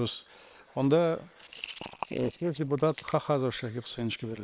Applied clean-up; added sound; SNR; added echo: neural separator model SepFormer WHAM!.